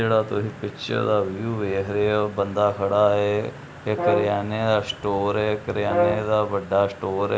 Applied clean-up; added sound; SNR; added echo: none; Brass instrument; 4 dB; none.